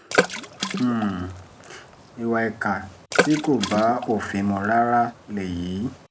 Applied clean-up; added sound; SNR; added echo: none; Water / Splash, splatter; 5 dB; none.